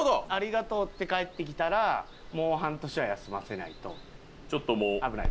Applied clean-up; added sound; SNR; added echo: none; Water; 10 dB; none.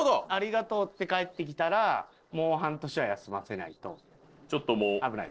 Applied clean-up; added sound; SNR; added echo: neural separator model SepFormer DNS4.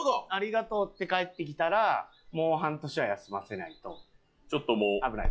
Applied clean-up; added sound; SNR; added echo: classical method log-MMSE.